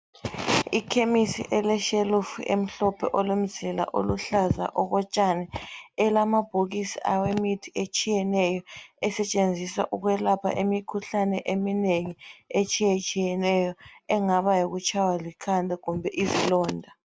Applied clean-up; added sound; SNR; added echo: none; none; none; none.